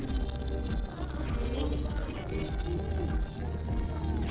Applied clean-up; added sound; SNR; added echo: neural separator model SepFormer DNS4.